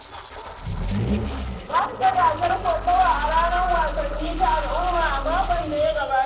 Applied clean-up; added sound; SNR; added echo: neural separator model SepFormer DNS4.